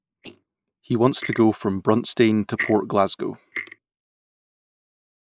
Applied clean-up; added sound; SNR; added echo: neural mask model Resemble Enhance denoiser.